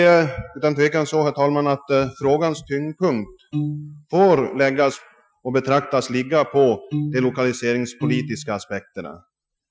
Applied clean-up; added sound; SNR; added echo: classical method Wiener filter.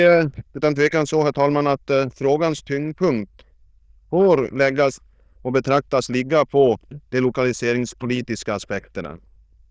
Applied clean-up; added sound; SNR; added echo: neural diffusion model UNIVERSE++.